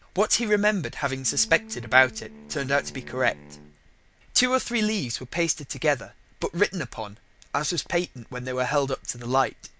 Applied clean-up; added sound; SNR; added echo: none; Wind instrument, woodwind instrument; 19 dB; none.